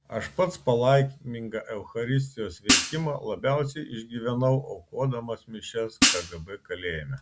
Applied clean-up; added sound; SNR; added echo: none; Hi-hat; -2 dB; none.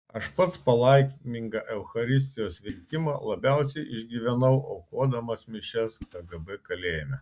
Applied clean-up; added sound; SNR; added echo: neural mask model DeepFilterNet 3.